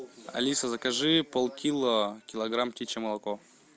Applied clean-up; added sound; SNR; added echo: none; none; none; none.